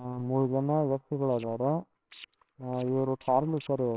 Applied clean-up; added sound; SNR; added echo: neural separator model SepFormer WHAMR!.